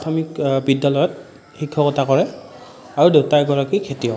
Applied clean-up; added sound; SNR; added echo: none; none; none; none.